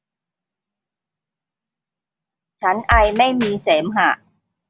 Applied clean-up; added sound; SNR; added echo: none; Drum kit; 5 dB; none.